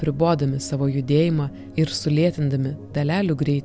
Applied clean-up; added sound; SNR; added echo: none; none; none; none.